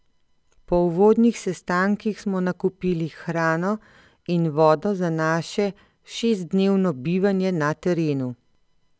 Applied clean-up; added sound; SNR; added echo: none; none; none; none.